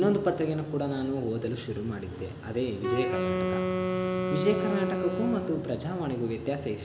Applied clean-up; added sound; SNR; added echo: none; Wind instrument, woodwind instrument; 1 dB; none.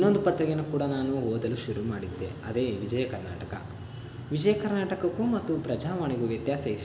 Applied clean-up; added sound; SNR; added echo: none; none; none; none.